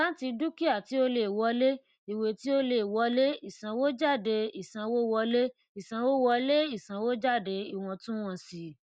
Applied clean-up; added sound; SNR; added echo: none; none; none; none.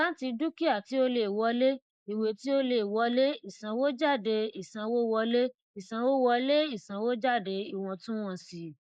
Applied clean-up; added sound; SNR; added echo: neural mask model Resemble Enhance denoiser.